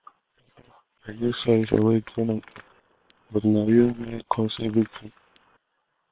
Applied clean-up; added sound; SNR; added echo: neural separator model SepFormer WHAM!.